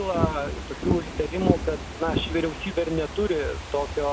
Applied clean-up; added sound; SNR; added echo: none; Fireworks / Ocean; 2 dB; none.